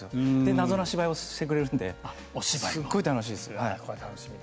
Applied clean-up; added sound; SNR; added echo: none; none; none; none.